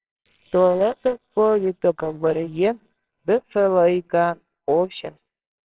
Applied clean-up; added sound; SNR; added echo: neural separator model SepFormer WHAMR!.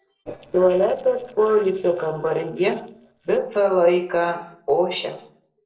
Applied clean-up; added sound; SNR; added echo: neural separator model SepFormer DNS4.